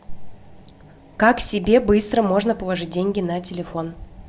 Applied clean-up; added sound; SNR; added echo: none; none; none; none.